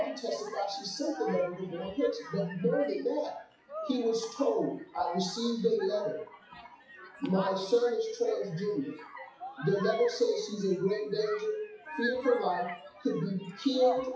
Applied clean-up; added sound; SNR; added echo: classical method WPE with log-MMSE.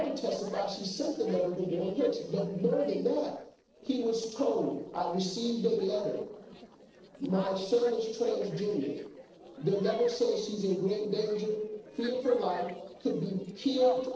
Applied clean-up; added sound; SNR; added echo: neural separator model SepFormer DNS4.